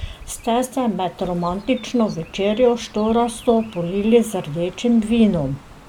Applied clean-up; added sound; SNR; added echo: none; Chirp, tweet; 19 dB; none.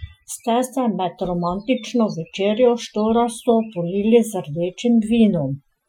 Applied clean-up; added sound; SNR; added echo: classical method Wiener filter.